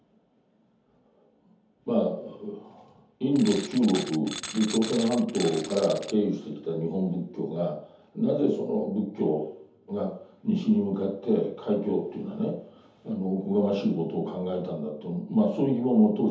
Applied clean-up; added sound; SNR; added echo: none; Tools; 11 dB; reverberation time 0.6 s.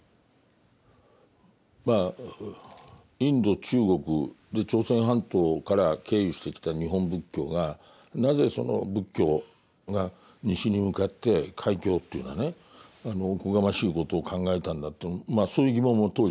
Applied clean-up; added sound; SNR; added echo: none; none; none; none.